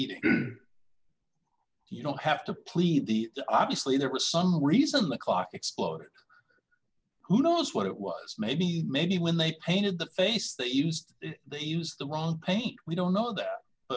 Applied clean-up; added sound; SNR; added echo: none; none; none; none.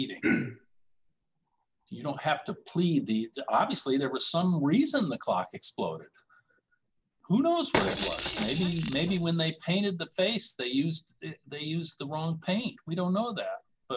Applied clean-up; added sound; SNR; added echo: none; Rattle / Rattle (instrument); -4 dB; none.